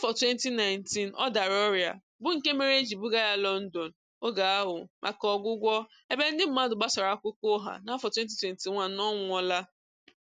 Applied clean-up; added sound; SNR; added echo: none; none; none; none.